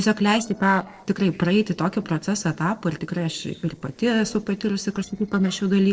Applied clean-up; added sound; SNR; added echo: neural separator model SepFormer DNS4.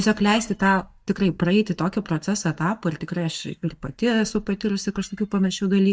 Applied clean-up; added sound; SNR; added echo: neural mask model DeepFilterNet 3.